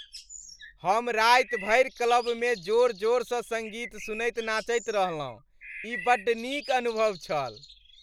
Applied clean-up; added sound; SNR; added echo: none; Bird; 16 dB; none.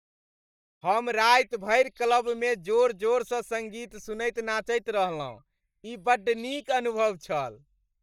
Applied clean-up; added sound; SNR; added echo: neural mask model DeepFilterNet 3.